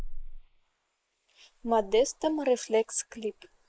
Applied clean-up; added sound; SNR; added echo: neural mask model Resemble Enhance denoiser.